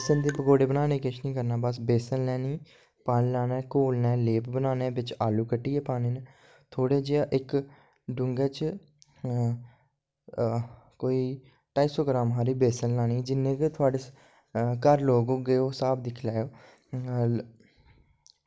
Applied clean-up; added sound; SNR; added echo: none; none; none; none.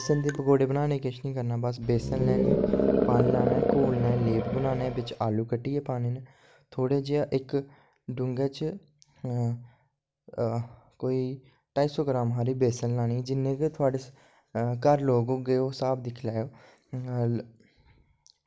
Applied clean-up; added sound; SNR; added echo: none; Animal; -2 dB; none.